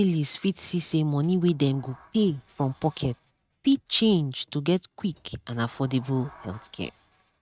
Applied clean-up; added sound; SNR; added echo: neural mask model RNNoise.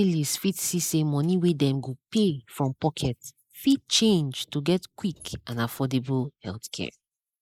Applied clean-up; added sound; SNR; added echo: neural mask model Resemble Enhance denoiser.